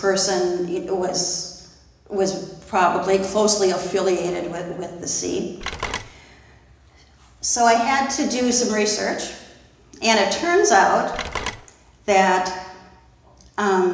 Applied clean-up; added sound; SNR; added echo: none; Telephone; 11 dB; reverberation time 1.0 s.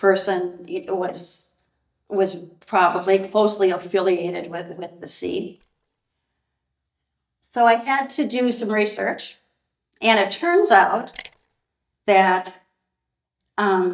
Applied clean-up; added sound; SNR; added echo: neural mask model DeepFilterNet 3.